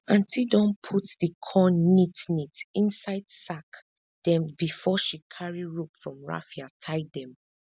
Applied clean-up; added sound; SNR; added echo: none; none; none; none.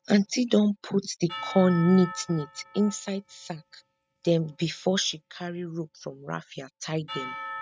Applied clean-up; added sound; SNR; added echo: neural mask model RNNoise.